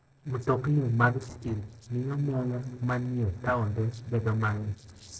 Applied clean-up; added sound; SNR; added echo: neural separator model SepFormer DNS4.